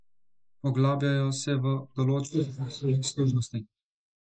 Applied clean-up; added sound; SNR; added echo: neural mask model Resemble Enhance denoiser.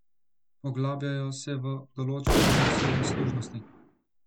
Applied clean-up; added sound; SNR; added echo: none; Gunshot, gunfire; -3 dB; none.